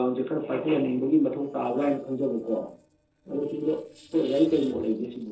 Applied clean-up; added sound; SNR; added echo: neural separator model SepFormer DNS4.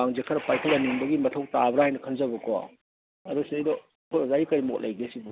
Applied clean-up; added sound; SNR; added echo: none; none; none; none.